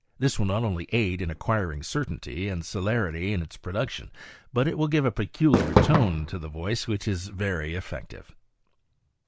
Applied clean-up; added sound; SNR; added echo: none; Fireworks; -3 dB; none.